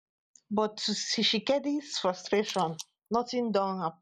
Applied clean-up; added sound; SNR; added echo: neural mask model Resemble Enhance denoiser.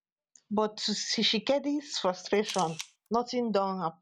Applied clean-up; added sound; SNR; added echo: none; Camera; 14 dB; none.